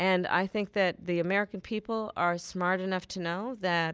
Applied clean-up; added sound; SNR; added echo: none; none; none; none.